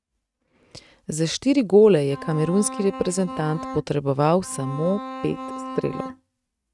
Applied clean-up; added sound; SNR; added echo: neural mask model RNNoise.